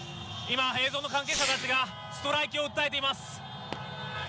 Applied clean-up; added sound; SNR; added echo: none; Fireworks; 10 dB; none.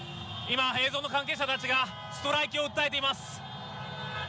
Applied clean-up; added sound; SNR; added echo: none; none; none; none.